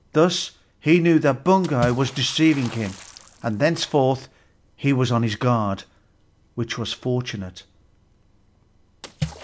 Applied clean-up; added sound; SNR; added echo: none; Water / Splash, splatter; 17 dB; none.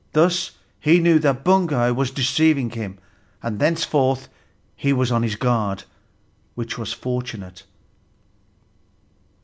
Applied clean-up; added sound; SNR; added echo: none; none; none; none.